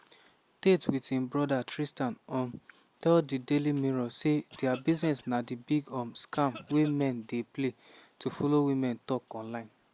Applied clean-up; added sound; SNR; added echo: none; Cough; 19 dB; none.